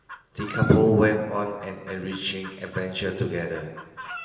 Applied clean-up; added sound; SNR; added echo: none; Chicken, rooster; 16 dB; reverberation time 1.4 s.